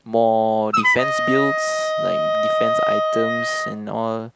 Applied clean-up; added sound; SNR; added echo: none; Wind instrument, woodwind instrument; -2 dB; none.